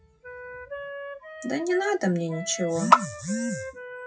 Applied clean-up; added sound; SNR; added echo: classical method WPE with log-MMSE.